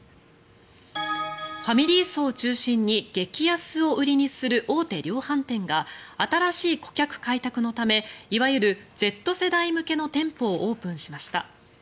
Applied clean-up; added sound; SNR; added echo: none; none; none; none.